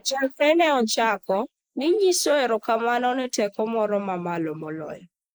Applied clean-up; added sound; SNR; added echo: neural mask model Resemble Enhance denoiser.